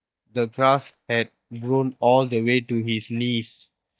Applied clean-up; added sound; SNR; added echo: neural mask model DeepFilterNet 3.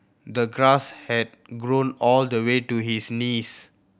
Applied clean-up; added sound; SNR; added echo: none; none; none; none.